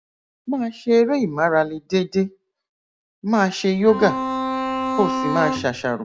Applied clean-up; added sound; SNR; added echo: none; Bowed string instrument; 3 dB; none.